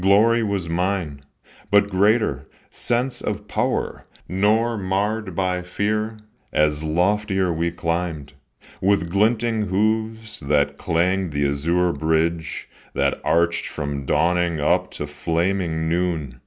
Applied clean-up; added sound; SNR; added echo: none; none; none; none.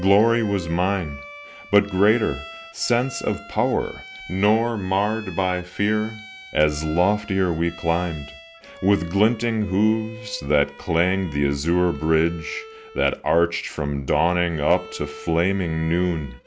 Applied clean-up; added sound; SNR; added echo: none; Bowed string instrument; 18 dB; none.